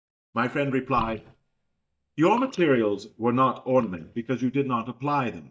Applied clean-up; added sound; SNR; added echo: neural mask model DeepFilterNet 3.